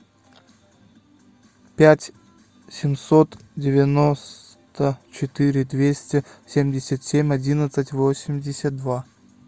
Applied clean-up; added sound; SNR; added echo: none; none; none; none.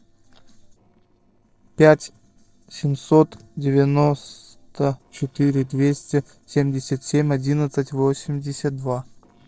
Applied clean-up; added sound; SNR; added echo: neural separator model SepFormer DNS4.